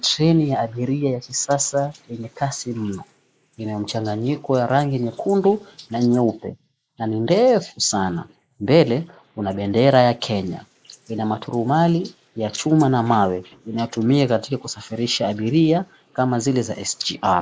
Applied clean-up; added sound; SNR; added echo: neural mask model Resemble Enhance denoiser.